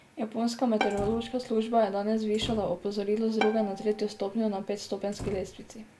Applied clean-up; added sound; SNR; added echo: none; Bowed string instrument + Slam; 10 dB; none.